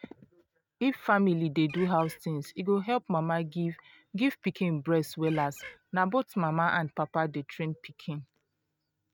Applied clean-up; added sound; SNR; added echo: neural mask model RNNoise.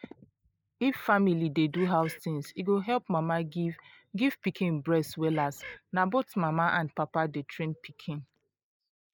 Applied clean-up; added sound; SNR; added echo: neural mask model Resemble Enhance denoiser.